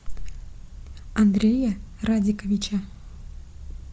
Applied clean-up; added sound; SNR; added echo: none; none; none; none.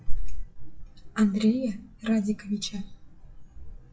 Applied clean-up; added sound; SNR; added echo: classical method WPE with log-MMSE.